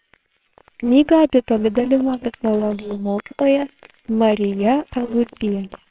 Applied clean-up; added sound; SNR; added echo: neural separator model SepFormer WHAMR!.